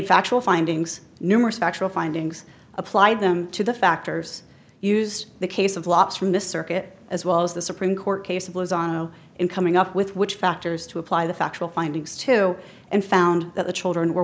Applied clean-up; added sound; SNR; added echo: none; none; none; none.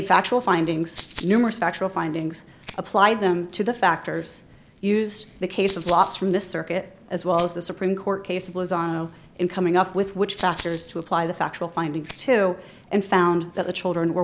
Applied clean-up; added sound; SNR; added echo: none; Rattle (instrument); 6 dB; none.